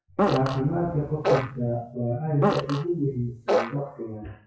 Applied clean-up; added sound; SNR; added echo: classical method WPE with log-MMSE.